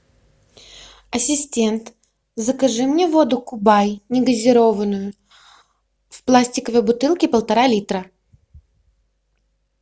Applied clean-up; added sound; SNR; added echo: none; none; none; none.